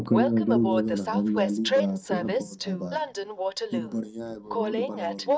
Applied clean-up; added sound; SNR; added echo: neural mask model DeepFilterNet 3.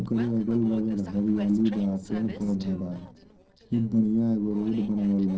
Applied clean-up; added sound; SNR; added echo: neural separator model SepFormer DNS4.